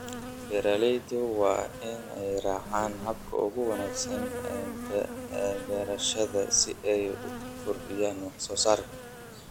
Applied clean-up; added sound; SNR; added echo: none; Insect; 10 dB; none.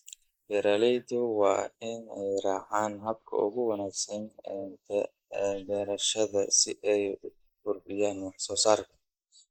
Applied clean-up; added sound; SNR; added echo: neural mask model Resemble Enhance denoiser.